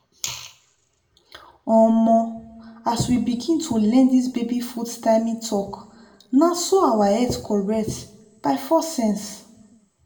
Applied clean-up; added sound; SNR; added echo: none; none; none; reverberation time 0.5 s.